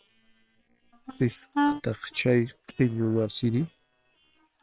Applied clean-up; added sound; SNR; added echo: neural separator model SepFormer WHAM!.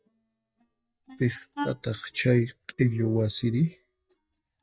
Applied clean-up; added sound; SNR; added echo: neural mask model DeepFilterNet 3.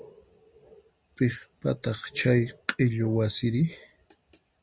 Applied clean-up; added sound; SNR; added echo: none; none; none; none.